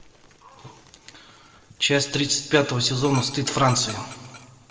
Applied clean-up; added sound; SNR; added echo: none; Dog; 20 dB; reverberation time 1.2 s.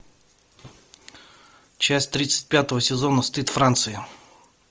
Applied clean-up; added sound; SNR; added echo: none; none; none; none.